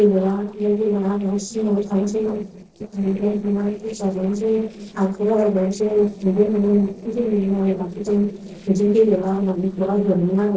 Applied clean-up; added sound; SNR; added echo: neural separator model SepFormer DNS4.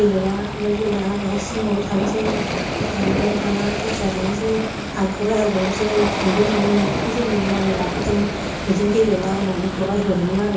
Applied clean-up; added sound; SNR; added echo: none; Waves, surf; 4 dB; reverberation time 0.8 s.